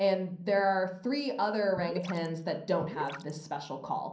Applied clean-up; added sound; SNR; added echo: none; Gurgling / Liquid; 13 dB; reverberation time 0.6 s.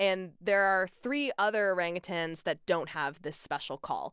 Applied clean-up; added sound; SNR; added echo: none; none; none; none.